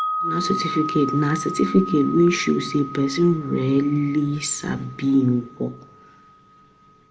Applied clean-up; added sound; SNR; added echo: none; Wind chime; 10 dB; none.